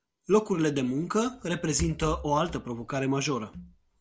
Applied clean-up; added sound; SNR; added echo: none; Rattle / Breathing; 13 dB; none.